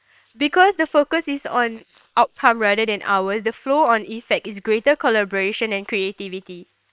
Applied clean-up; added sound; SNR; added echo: neural separator model SepFormer WHAM!.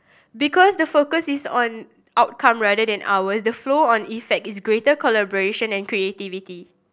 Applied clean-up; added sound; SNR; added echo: none; none; none; none.